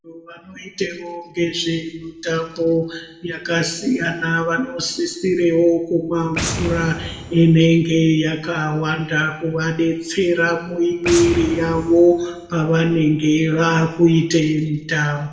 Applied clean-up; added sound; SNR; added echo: none; Boom; 12 dB; reverberation time 0.8 s.